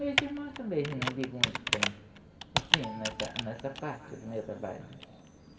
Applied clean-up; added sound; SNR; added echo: none; Computer keyboard; -2 dB; reverberation time 1.8 s.